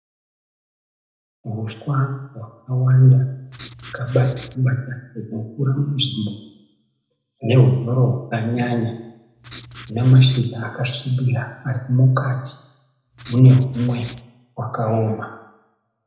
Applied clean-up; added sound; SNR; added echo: none; Writing; 15 dB; reverberation time 0.8 s.